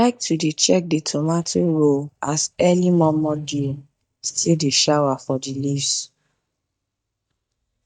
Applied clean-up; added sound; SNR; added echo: neural mask model DeepFilterNet 3.